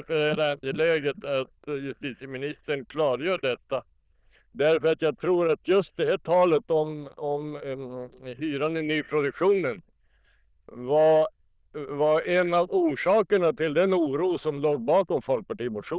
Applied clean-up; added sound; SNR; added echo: neural diffusion model UNIVERSE++.